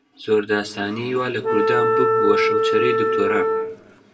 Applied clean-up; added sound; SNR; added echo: none; Wind instrument, woodwind instrument; -3 dB; reverberation time 1.4 s.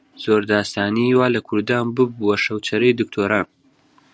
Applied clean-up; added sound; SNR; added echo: none; none; none; none.